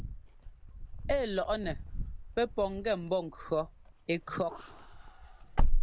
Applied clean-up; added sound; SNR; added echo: none; Wind / Car; -3 dB; none.